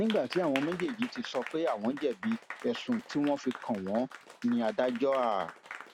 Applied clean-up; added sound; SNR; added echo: none; Applause; 13 dB; none.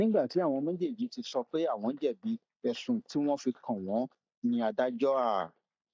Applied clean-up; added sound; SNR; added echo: neural mask model DeepFilterNet 3.